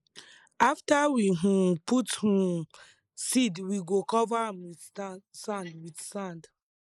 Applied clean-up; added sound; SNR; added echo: neural mask model Resemble Enhance denoiser.